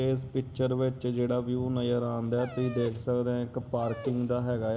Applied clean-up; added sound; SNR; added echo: none; Dog; 16 dB; reverberation time 1.1 s.